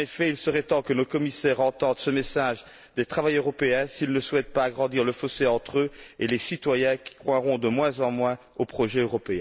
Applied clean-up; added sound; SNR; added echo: none; none; none; none.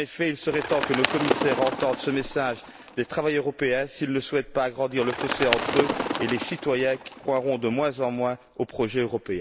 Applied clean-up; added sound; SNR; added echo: none; Bird; 5 dB; none.